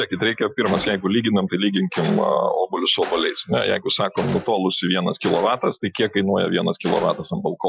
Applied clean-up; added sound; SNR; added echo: classical method Wiener filter.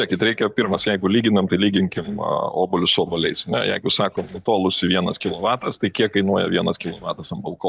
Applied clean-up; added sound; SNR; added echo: neural mask model DeepFilterNet 3.